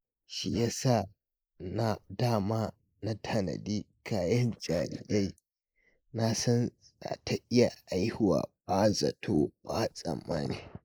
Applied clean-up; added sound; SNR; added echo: neural mask model Resemble Enhance denoiser.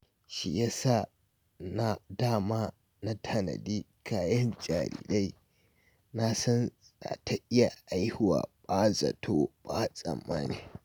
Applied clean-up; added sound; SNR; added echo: none; none; none; none.